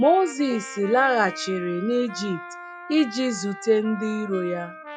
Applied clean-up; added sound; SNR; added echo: classical method log-MMSE.